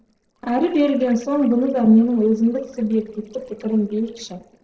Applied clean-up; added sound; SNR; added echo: neural separator model SepFormer DNS4.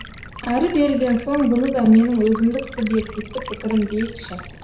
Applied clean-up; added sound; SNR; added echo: none; Stream; 15 dB; reverberation time 0.7 s.